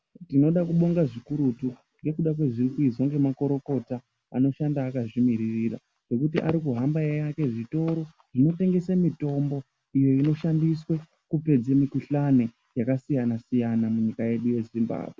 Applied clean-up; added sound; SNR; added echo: none; none; none; none.